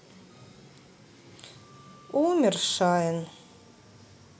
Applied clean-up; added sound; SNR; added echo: none; none; none; none.